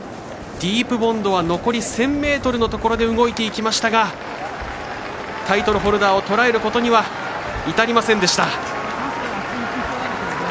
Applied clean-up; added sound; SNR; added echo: none; none; none; none.